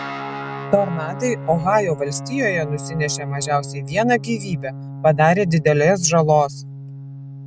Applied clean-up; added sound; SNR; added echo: none; Guitar; 11 dB; none.